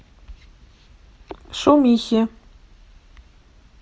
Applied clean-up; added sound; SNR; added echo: none; none; none; none.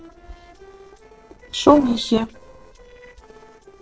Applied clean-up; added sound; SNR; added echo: neural separator model SepFormer DNS4.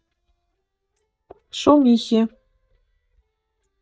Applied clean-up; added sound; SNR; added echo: neural mask model DeepFilterNet 3.